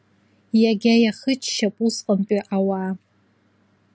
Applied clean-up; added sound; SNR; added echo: none; none; none; none.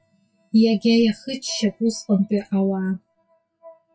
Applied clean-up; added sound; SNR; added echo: classical method WPE with log-MMSE.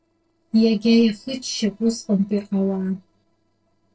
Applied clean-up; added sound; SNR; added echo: neural separator model SepFormer DNS4.